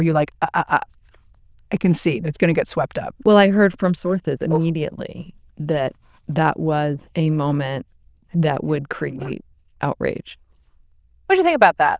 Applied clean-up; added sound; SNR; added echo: neural diffusion model UNIVERSE++.